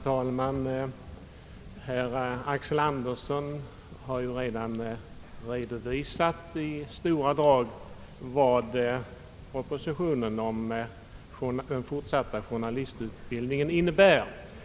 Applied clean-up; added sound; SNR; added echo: none; Drip / Water; 18 dB; none.